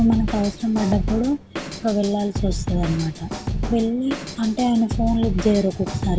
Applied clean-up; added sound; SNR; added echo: none; Drum kit; 5 dB; none.